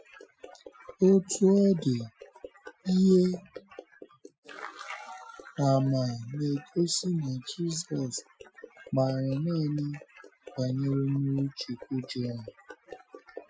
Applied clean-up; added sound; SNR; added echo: classical method Wiener filter.